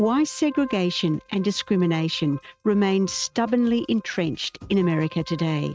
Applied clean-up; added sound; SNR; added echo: neural mask model RNNoise.